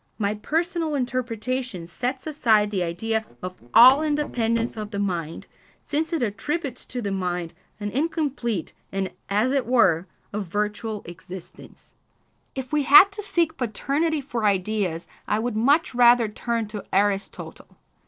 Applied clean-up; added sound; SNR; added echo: neural separator model SepFormer DNS4.